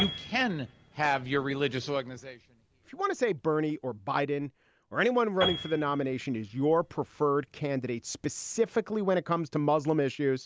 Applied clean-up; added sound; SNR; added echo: none; Piano; 14 dB; none.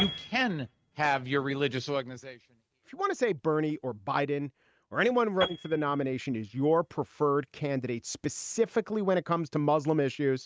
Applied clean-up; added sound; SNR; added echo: neural mask model RNNoise.